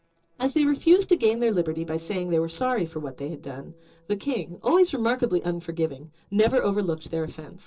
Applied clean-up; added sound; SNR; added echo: neural separator model SepFormer DNS4.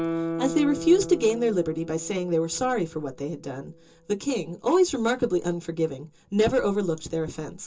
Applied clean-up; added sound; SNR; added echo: none; Guitar; 12 dB; reverberation time 0.2 s.